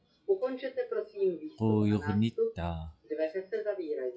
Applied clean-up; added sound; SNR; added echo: classical method log-MMSE.